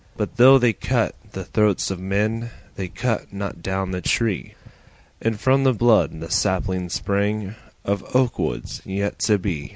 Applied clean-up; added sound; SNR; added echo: none; none; none; none.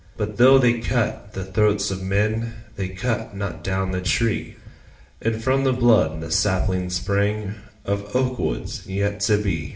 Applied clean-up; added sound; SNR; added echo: none; none; none; reverberation time 0.5 s.